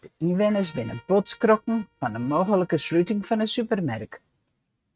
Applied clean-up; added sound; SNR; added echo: neural mask model RNNoise.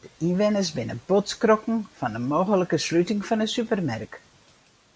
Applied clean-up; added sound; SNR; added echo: none; none; none; none.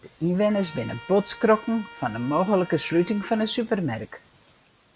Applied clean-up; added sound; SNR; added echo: none; Trumpet; 20 dB; none.